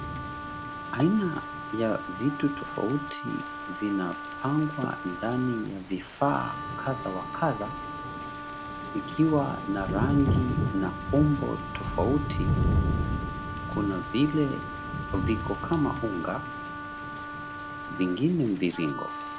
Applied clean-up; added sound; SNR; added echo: none; Wind instrument, woodwind instrument + Thunder / Rain; 3 dB; none.